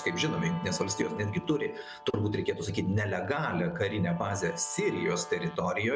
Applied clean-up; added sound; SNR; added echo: none; Guitar; 15 dB; none.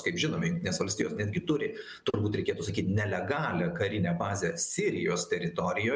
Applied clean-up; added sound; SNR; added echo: none; none; none; none.